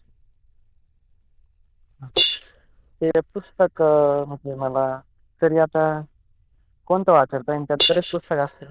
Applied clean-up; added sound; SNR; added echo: neural diffusion model UNIVERSE++.